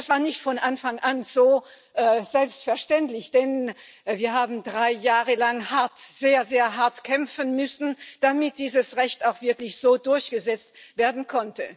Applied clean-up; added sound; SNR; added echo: none; none; none; none.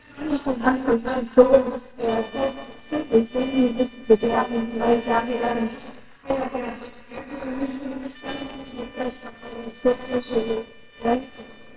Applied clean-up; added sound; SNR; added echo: neural separator model SepFormer WHAMR!.